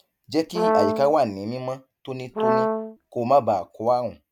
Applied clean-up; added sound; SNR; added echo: none; Brass instrument; 0 dB; none.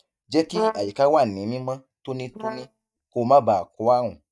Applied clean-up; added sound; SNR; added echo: neural mask model DeepFilterNet 3.